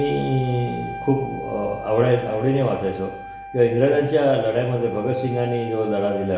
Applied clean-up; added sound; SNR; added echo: none; Wind instrument, woodwind instrument; 13 dB; reverberation time 0.9 s.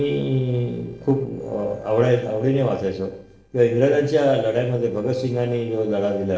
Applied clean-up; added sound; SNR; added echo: neural separator model SepFormer DNS4.